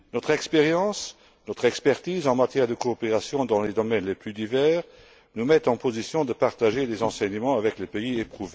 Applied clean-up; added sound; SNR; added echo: none; none; none; none.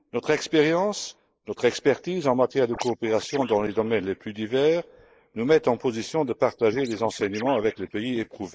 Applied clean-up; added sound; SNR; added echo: neural mask model Resemble Enhance denoiser.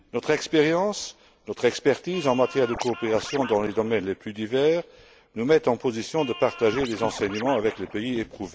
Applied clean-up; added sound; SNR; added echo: none; Scratching (performance technique); 13 dB; none.